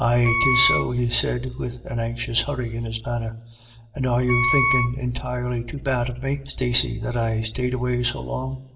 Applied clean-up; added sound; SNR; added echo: none; Wind instrument, woodwind instrument; 0 dB; reverberation time 1.4 s.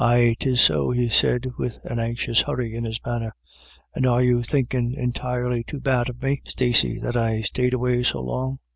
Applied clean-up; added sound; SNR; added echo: none; none; none; none.